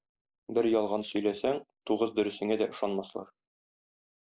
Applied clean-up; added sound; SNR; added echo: neural mask model Resemble Enhance denoiser.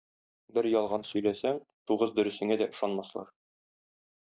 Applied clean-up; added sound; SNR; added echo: neural mask model DeepFilterNet 3.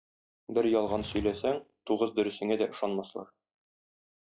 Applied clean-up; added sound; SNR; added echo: classical method log-MMSE.